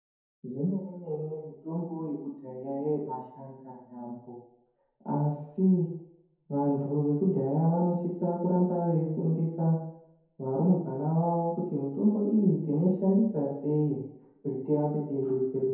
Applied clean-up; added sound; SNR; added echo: none; none; none; reverberation time 0.9 s.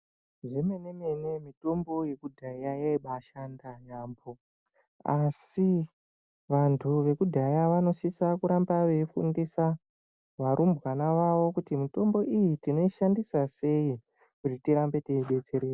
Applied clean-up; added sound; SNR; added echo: none; none; none; none.